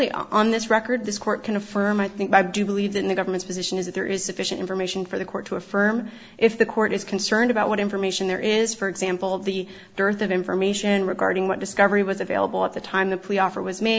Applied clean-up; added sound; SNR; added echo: none; none; none; none.